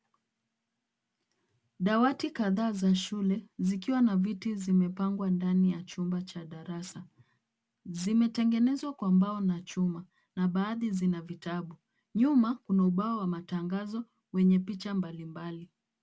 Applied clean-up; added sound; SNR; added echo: none; none; none; none.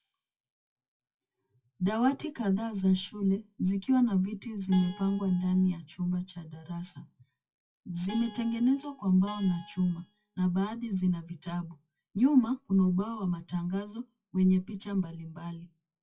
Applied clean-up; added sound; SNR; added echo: classical method WPE with log-MMSE.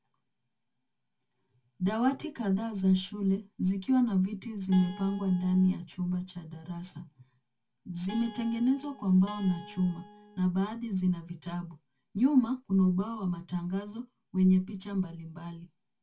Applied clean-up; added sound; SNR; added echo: none; Guitar; 17 dB; reverberation time 0.1 s.